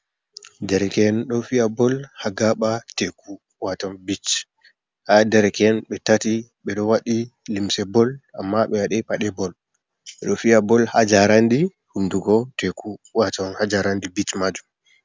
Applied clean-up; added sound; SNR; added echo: none; none; none; none.